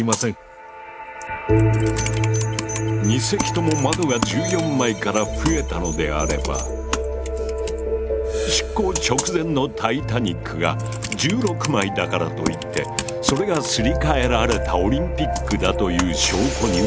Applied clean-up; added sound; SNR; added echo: none; Computer keyboard; 12 dB; none.